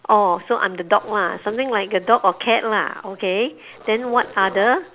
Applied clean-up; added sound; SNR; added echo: none; none; none; none.